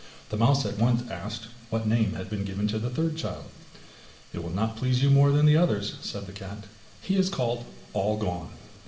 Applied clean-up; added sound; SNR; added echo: none; none; none; reverberation time 1.9 s.